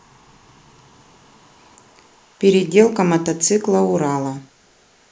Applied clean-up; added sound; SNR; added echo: neural mask model Resemble Enhance denoiser.